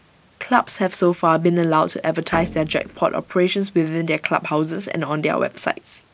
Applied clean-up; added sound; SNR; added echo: none; Guitar; 12 dB; none.